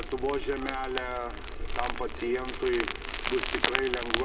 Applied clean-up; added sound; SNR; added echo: none; Crumpling, crinkling; 1 dB; reverberation time 0.5 s.